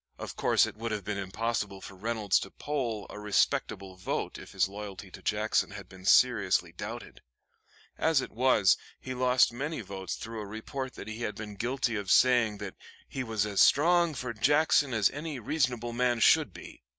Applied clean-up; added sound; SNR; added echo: none; none; none; none.